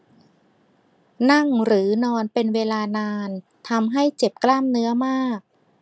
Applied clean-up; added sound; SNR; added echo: none; none; none; none.